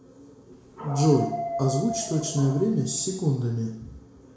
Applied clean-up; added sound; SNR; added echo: none; Dog; 9 dB; reverberation time 0.6 s.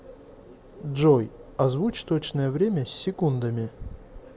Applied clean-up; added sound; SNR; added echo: none; none; none; none.